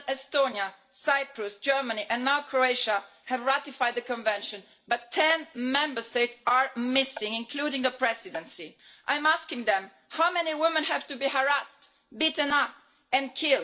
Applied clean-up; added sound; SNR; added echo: none; Marimba, xylophone; 13 dB; reverberation time 0.3 s.